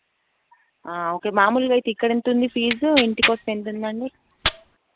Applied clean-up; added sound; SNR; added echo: none; Tearing; 2 dB; none.